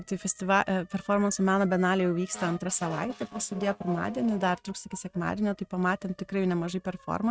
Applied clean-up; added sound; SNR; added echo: neural mask model RNNoise.